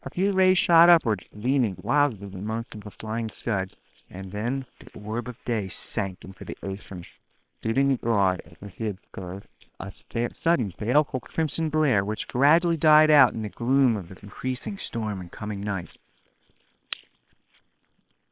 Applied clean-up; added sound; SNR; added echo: neural separator model SepFormer WHAM!.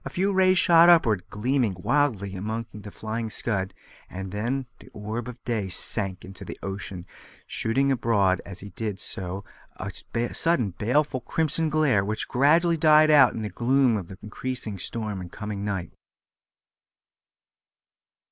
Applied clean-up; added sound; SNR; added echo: none; none; none; none.